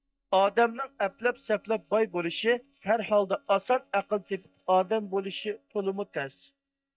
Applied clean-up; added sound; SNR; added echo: neural mask model DeepFilterNet 3.